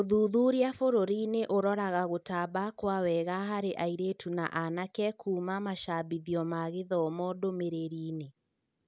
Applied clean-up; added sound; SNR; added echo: none; none; none; none.